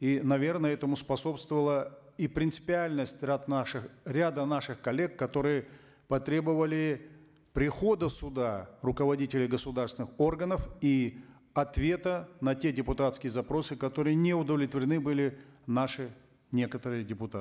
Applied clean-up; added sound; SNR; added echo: none; none; none; none.